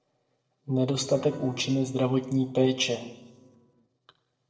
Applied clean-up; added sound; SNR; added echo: neural separator model SepFormer DNS4.